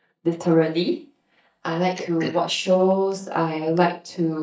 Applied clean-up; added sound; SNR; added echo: neural mask model DeepFilterNet 3.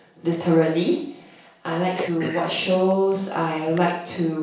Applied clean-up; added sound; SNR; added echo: none; Cough; 13 dB; reverberation time 0.7 s.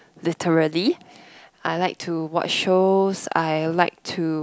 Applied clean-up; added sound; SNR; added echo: none; none; none; none.